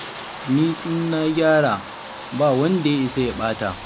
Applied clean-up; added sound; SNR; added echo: none; Bathtub (filling or washing); 11 dB; none.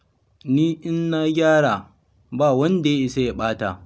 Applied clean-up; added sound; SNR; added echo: none; none; none; none.